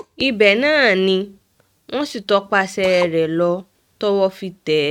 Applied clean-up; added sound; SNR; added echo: neural mask model RNNoise.